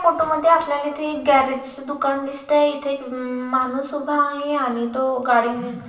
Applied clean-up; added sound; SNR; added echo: none; none; none; reverberation time 0.8 s.